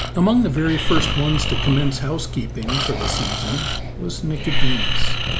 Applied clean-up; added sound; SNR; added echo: none; Breathing; -2 dB; none.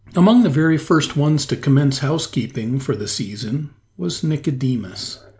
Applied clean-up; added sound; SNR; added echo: none; none; none; none.